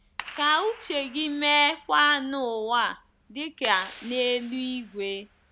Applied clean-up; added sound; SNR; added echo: none; Clapping; 19 dB; none.